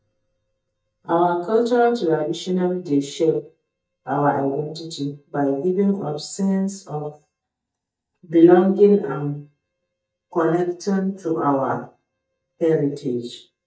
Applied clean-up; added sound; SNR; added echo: neural mask model DeepFilterNet 3.